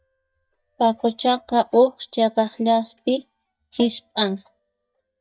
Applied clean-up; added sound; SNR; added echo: neural mask model DeepFilterNet 3.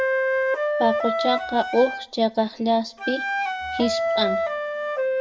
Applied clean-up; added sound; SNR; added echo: none; Wind instrument, woodwind instrument; 0 dB; reverberation time 0.7 s.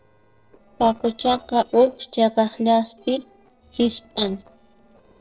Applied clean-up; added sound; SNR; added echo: neural separator model SepFormer DNS4.